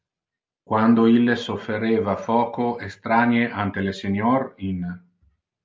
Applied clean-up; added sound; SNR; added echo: none; none; none; none.